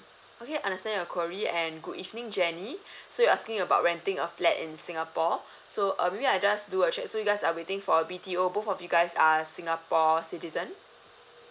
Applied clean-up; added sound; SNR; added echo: none; none; none; none.